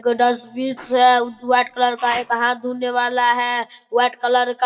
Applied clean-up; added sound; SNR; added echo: neural mask model DeepFilterNet 3.